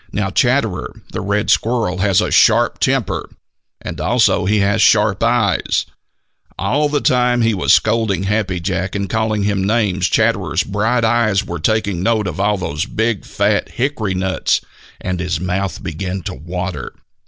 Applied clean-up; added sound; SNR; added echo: none; none; none; none.